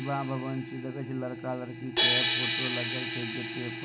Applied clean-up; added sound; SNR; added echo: none; Crash cymbal; -3 dB; none.